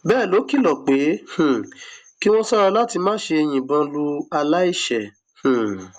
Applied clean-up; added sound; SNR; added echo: none; none; none; none.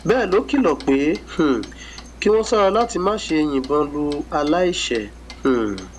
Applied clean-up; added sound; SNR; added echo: none; Clock; 19 dB; none.